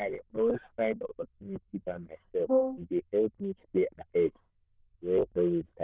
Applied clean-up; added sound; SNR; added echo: neural diffusion model UNIVERSE++.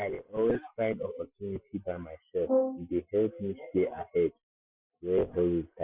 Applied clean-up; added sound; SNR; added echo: classical method Wiener filter.